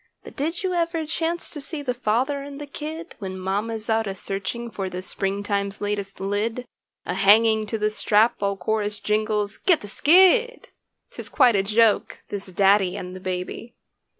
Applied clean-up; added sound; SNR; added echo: none; none; none; none.